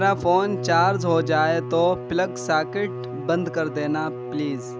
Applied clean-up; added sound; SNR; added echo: none; Bowed string instrument; 8 dB; none.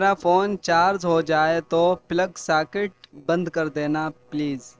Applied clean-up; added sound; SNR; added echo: neural separator model SepFormer DNS4.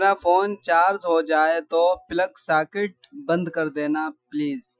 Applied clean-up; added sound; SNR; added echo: classical method Wiener filter.